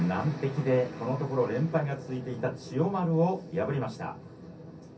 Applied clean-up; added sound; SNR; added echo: none; none; none; reverberation time 0.3 s.